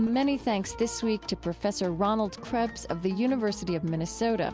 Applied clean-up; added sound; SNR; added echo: none; none; none; none.